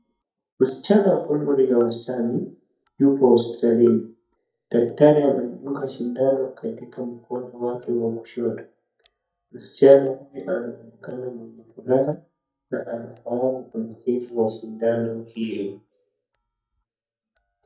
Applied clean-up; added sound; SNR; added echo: neural mask model DeepFilterNet 3.